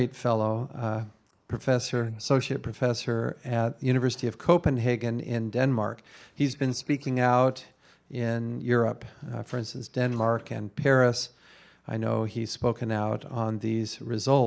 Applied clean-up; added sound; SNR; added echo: neural mask model Resemble Enhance denoiser.